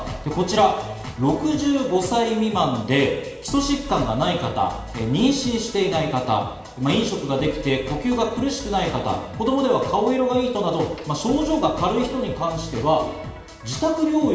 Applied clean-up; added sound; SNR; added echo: none; none; none; reverberation time 1.1 s.